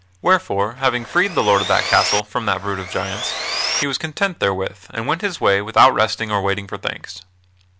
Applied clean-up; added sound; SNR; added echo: none; Sawing; 5 dB; none.